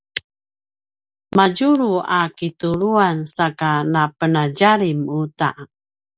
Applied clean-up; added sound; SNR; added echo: none; none; none; none.